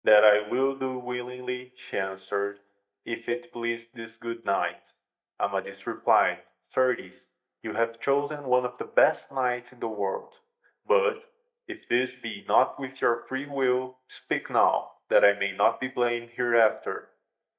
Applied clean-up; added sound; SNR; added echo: neural mask model DeepFilterNet 3.